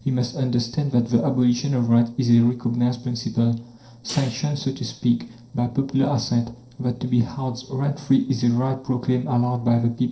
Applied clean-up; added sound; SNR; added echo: neural separator model SepFormer DNS4.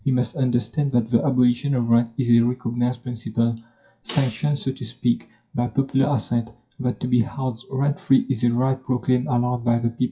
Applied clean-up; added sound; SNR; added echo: classical method WPE with log-MMSE.